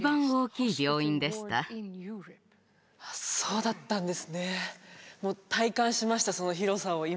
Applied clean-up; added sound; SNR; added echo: none; none; none; none.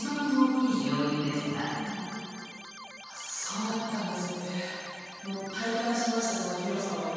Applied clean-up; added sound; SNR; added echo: none; Keyboard (musical); 14 dB; reverberation time 2.1 s.